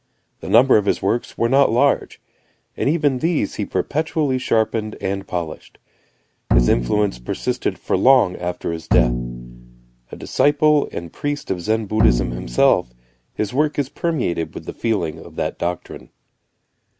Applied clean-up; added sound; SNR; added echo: none; Bowed string instrument; 2 dB; none.